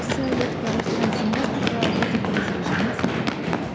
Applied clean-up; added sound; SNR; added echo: none; Run; -5 dB; none.